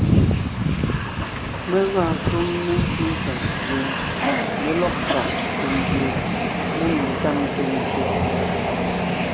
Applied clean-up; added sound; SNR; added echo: none; Train; -5 dB; none.